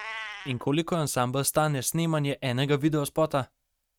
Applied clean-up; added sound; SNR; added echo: neural mask model RNNoise.